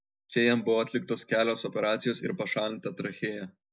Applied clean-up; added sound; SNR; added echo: none; none; none; none.